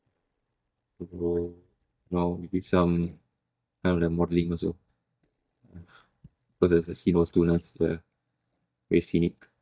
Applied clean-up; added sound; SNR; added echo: neural mask model DeepFilterNet 3.